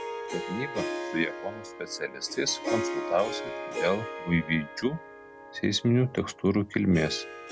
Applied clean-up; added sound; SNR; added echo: none; Harp; 7 dB; none.